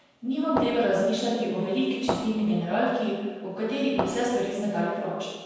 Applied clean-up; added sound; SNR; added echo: none; Fireworks; 7 dB; reverberation time 1.2 s.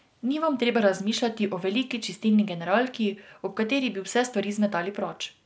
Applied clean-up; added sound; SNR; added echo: none; none; none; none.